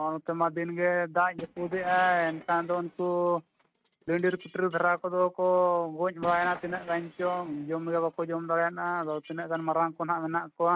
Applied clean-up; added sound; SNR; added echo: neural mask model RNNoise.